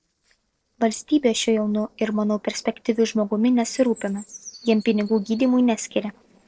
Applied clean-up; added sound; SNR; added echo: neural separator model SepFormer DNS4.